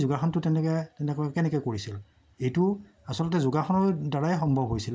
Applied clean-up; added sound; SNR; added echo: none; none; none; none.